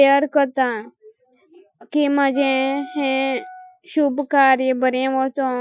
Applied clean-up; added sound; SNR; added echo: classical method Wiener filter.